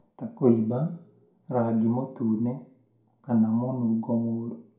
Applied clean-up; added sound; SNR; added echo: none; none; none; reverberation time 0.5 s.